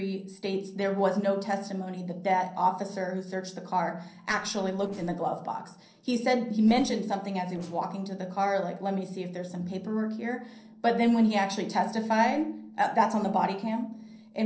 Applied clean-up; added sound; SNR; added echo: neural separator model SepFormer DNS4.